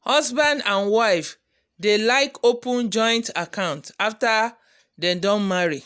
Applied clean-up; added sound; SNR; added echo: none; none; none; none.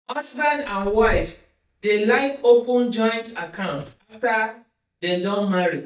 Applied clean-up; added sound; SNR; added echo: neural mask model DeepFilterNet 3.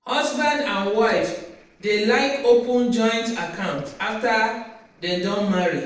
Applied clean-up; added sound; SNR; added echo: neural separator model SepFormer DNS4.